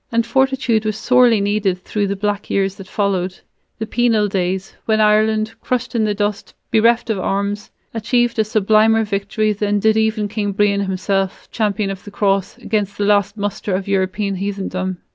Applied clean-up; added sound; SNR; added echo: none; none; none; none.